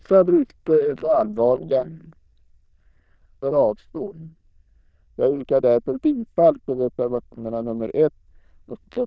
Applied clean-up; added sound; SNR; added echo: neural diffusion model UNIVERSE++.